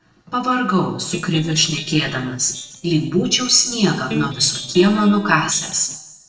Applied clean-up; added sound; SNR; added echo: neural separator model SepFormer DNS4.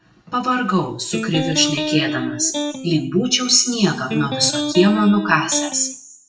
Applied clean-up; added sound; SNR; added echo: classical method WPE with log-MMSE.